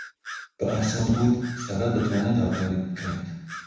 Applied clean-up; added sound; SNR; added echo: none; Bird vocalization, bird call, bird song; 15 dB; reverberation time 1.1 s.